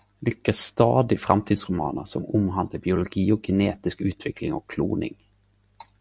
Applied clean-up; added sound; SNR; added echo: none; none; none; none.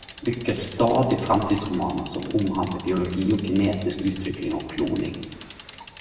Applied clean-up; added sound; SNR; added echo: none; Bicycle; 18 dB; reverberation time 1.1 s.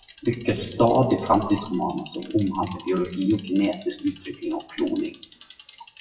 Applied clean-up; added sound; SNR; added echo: classical method WPE with log-MMSE.